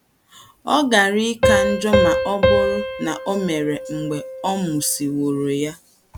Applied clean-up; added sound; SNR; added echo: none; Piano; 1 dB; none.